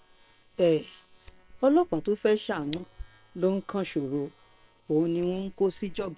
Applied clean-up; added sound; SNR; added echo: neural separator model SepFormer WHAM!.